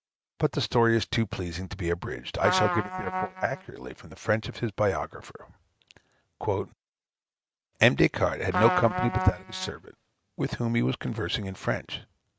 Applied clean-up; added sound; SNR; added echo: neural mask model RNNoise.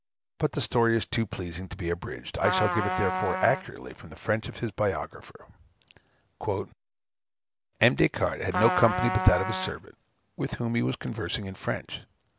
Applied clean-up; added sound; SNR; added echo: none; Trumpet; 2 dB; none.